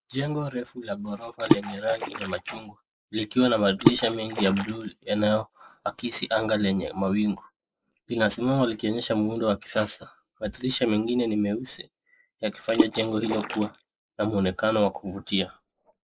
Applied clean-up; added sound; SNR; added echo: neural mask model Resemble Enhance denoiser.